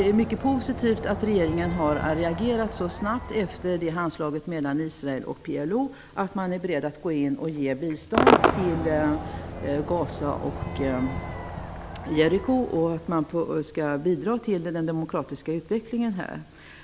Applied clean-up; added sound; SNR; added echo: none; Crowd / Cheering / Fireworks; 5 dB; none.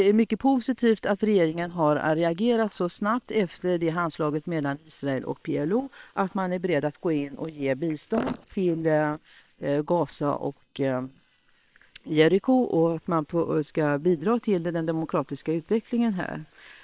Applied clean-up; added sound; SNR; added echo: neural separator model SepFormer WHAM!.